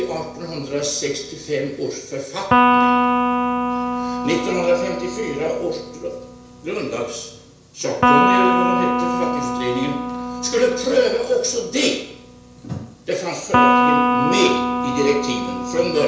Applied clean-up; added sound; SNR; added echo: none; Electric guitar; -2 dB; reverberation time 0.5 s.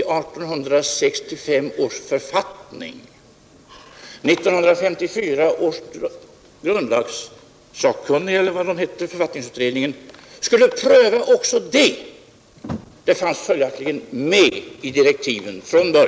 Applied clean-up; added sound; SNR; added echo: none; none; none; none.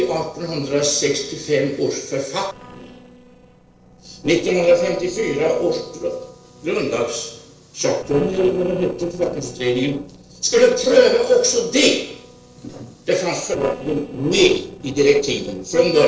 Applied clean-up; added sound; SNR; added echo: neural separator model SepFormer DNS4.